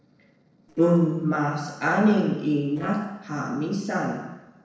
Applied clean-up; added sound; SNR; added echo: neural separator model SepFormer DNS4.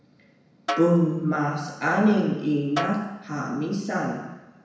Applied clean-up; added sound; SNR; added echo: none; Snare drum; 11 dB; reverberation time 1.0 s.